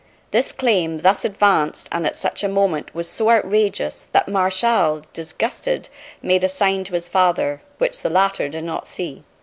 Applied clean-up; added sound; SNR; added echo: none; none; none; none.